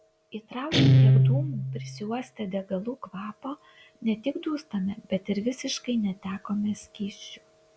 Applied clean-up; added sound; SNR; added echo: none; Guitar; -4 dB; none.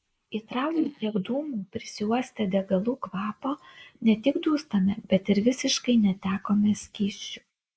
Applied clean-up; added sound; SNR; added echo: neural mask model Resemble Enhance denoiser.